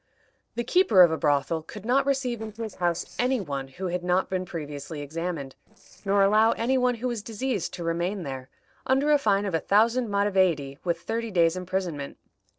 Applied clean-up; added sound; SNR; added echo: neural separator model SepFormer DNS4.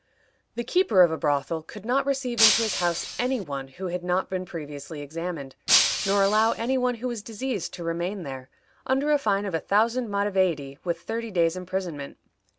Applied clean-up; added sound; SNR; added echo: none; Shatter; 0 dB; none.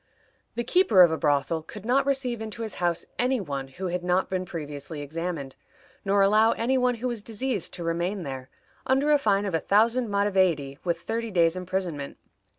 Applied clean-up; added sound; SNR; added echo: none; none; none; none.